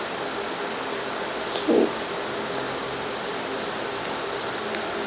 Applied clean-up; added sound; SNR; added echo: none; none; none; none.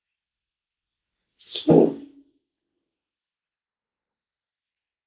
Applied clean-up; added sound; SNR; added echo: neural mask model Resemble Enhance denoiser.